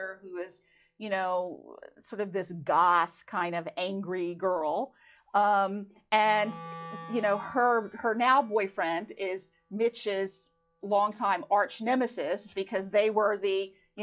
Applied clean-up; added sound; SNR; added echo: classical method log-MMSE.